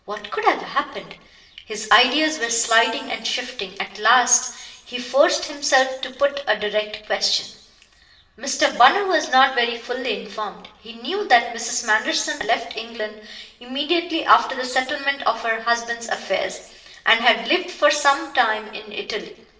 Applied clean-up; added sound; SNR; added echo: none; none; none; reverberation time 0.8 s.